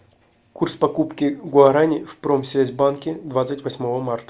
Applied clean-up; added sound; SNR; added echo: none; none; none; none.